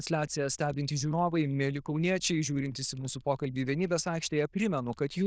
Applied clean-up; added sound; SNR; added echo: neural diffusion model UNIVERSE++.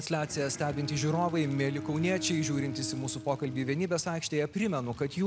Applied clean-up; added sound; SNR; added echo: none; Bowed string instrument; 11 dB; none.